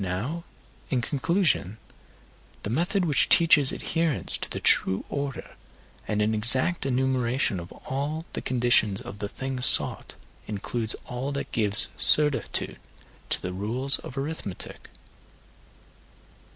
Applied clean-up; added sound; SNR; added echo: none; none; none; none.